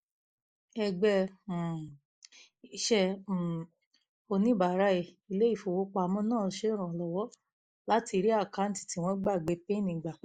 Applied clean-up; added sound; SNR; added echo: neural mask model Resemble Enhance denoiser.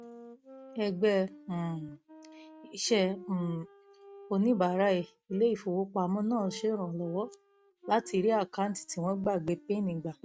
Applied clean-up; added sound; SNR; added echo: neural mask model RNNoise.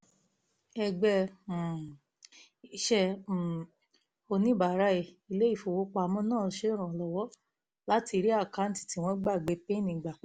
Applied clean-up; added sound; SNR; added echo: none; none; none; none.